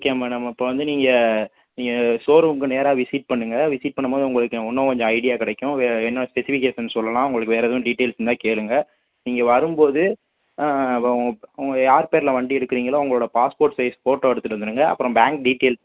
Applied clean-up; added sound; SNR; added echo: none; none; none; none.